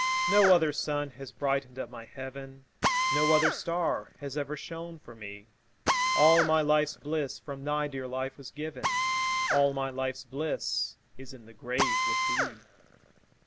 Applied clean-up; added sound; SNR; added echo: none; Drill; 2 dB; none.